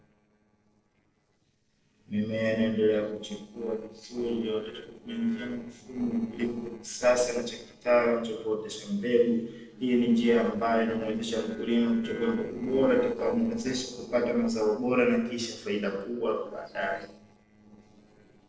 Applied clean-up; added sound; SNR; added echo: neural separator model SepFormer DNS4.